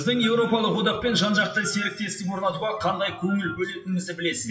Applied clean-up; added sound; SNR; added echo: classical method WPE with log-MMSE.